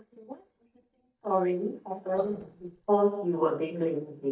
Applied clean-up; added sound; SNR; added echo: neural mask model DeepFilterNet 3.